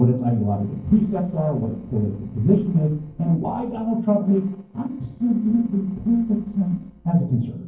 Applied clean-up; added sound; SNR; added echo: neural separator model SepFormer DNS4.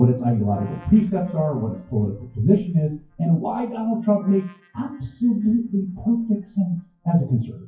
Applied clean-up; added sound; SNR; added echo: classical method WPE with log-MMSE.